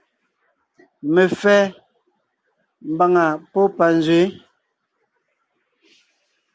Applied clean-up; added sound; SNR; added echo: none; none; none; none.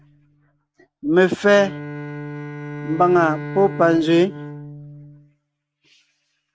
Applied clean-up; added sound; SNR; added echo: neural mask model RNNoise.